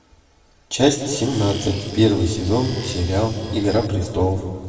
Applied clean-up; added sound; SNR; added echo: none; Tools; 16 dB; reverberation time 1.8 s.